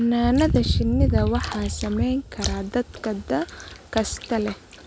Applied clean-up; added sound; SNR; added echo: none; Bathtub (filling or washing); 18 dB; none.